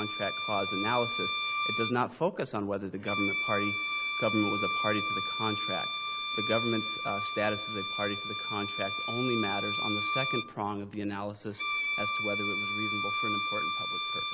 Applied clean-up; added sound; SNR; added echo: none; Bowed string instrument; -1 dB; none.